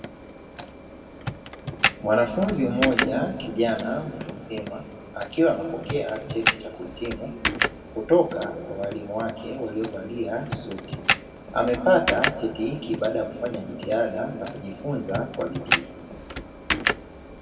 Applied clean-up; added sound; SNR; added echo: none; Computer keyboard; 4 dB; reverberation time 1.8 s.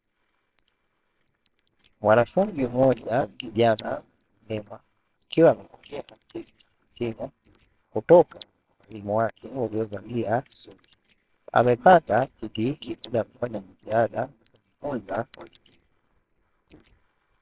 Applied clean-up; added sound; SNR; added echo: neural separator model SepFormer WHAMR!.